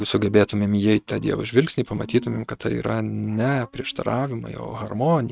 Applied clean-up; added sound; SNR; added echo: neural mask model RNNoise.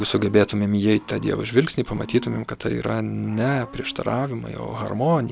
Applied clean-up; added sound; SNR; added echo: none; Cricket / Growling; 20 dB; none.